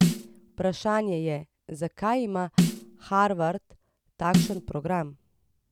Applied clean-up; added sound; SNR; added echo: none; Snare drum; -1 dB; none.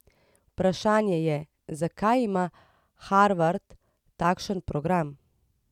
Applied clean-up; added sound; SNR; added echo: none; none; none; none.